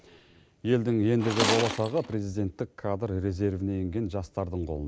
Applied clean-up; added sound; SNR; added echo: none; Tools; 2 dB; none.